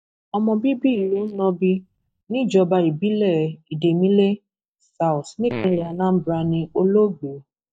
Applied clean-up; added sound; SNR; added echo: neural mask model DeepFilterNet 3.